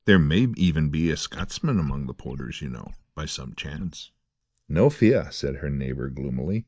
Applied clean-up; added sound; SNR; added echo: neural mask model DeepFilterNet 3.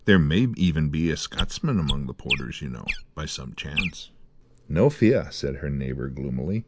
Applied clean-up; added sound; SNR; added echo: none; Chirp, tweet; 7 dB; none.